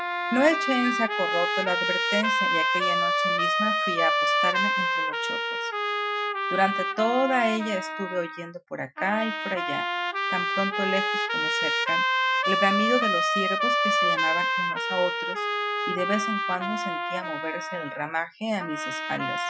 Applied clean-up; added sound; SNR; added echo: classical method Wiener filter.